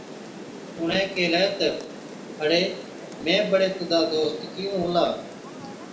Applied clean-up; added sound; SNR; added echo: none; Rain; 13 dB; reverberation time 0.5 s.